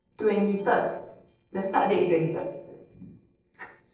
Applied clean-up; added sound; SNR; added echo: neural separator model SepFormer DNS4.